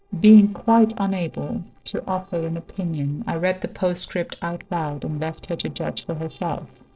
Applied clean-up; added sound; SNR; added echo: neural separator model SepFormer DNS4.